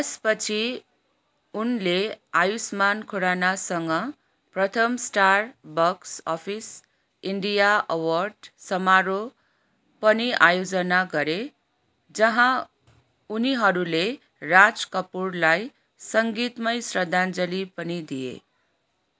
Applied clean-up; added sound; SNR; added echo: none; none; none; none.